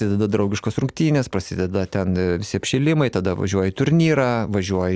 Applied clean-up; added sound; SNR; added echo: none; none; none; none.